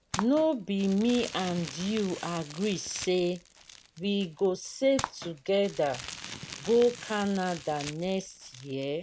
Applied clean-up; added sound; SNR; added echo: none; Crumpling, crinkling; 13 dB; none.